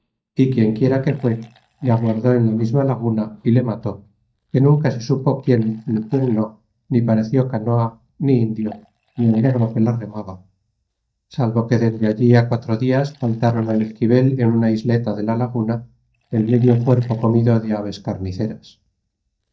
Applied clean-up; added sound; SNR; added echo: neural mask model DeepFilterNet 3.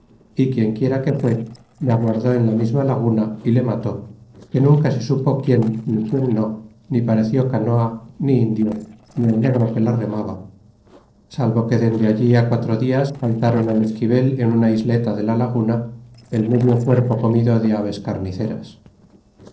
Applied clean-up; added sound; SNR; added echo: neural separator model SepFormer DNS4.